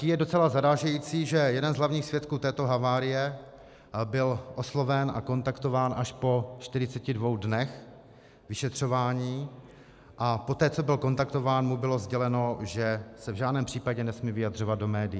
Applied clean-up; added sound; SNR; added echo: none; none; none; none.